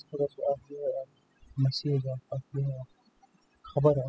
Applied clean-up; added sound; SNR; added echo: classical method spectral subtraction.